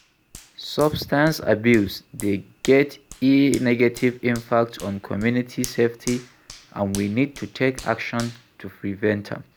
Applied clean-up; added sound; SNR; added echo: none; Hands; 20 dB; none.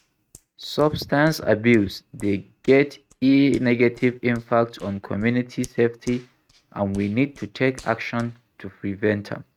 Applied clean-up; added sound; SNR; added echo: neural mask model RNNoise.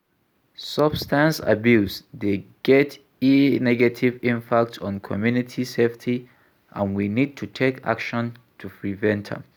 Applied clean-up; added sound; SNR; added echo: none; none; none; none.